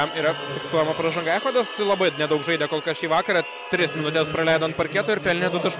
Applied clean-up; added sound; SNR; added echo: none; none; none; none.